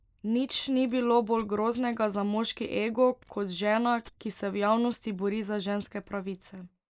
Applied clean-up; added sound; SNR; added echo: neural mask model Resemble Enhance denoiser.